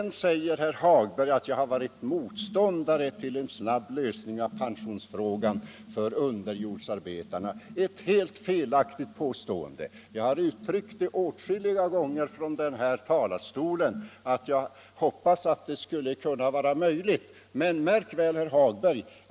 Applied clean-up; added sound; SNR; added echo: none; none; none; none.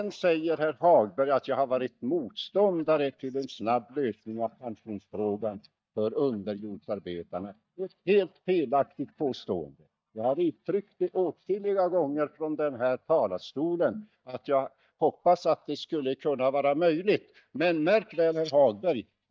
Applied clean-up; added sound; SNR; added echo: neural mask model DeepFilterNet 3.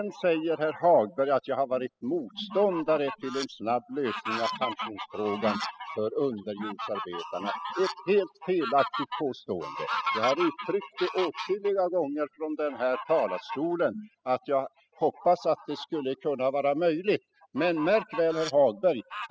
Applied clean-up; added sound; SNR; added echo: classical method spectral subtraction.